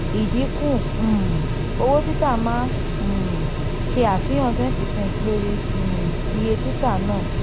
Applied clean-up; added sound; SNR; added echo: none; Mechanical fan; -1 dB; none.